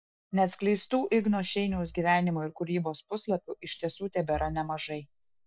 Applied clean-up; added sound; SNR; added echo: neural mask model DeepFilterNet 3.